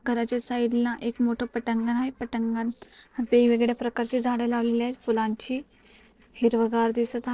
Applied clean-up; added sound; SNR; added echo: neural separator model SepFormer DNS4.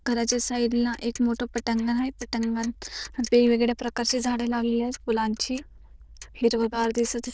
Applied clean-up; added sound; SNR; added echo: neural diffusion model UNIVERSE++.